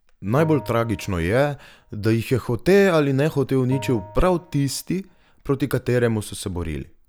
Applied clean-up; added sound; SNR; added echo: none; Bell; 19 dB; none.